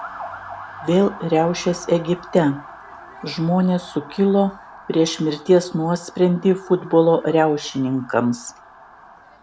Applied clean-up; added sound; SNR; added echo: none; Motor vehicle (road) / Siren; 18 dB; none.